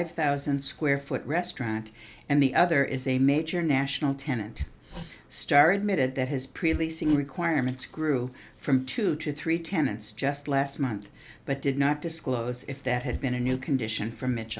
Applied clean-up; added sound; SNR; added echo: none; Hammer; 13 dB; none.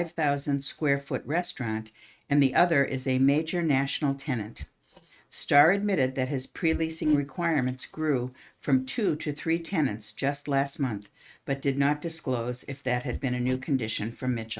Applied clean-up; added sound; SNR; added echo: neural mask model RNNoise.